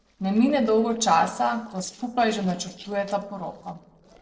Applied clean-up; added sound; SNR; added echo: neural separator model SepFormer DNS4.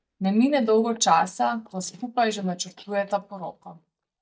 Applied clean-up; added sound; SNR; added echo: neural mask model DeepFilterNet 3.